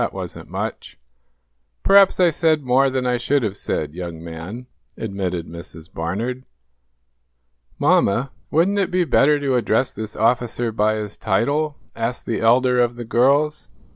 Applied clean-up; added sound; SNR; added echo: none; none; none; none.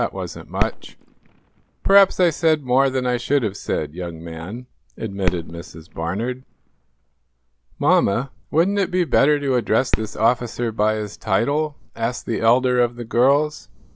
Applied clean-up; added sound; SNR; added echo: none; Fireworks; 11 dB; none.